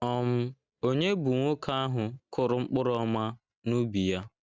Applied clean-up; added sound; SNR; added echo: none; none; none; none.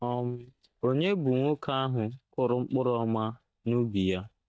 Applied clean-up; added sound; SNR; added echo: neural mask model DeepFilterNet 3.